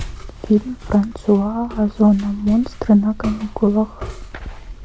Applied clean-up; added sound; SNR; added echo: none; Walk, footsteps; 16 dB; none.